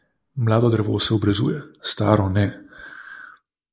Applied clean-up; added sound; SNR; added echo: neural mask model Resemble Enhance denoiser.